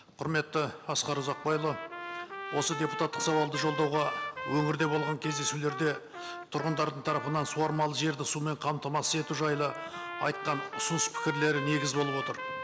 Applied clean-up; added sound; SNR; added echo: none; Trumpet; 8 dB; none.